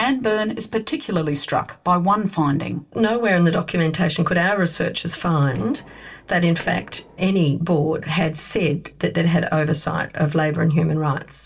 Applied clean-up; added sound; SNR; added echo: neural separator model SepFormer DNS4.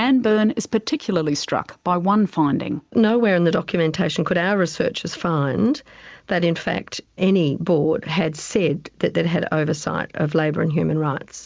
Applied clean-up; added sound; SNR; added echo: none; none; none; none.